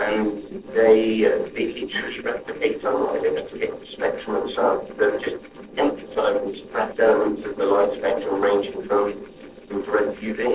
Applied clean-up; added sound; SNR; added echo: neural separator model SepFormer DNS4.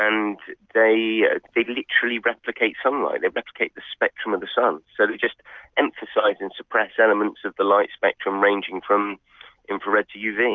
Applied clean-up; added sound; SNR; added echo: none; none; none; none.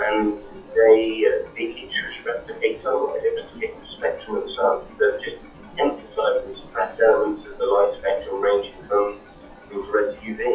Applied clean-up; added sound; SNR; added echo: classical method WPE with log-MMSE.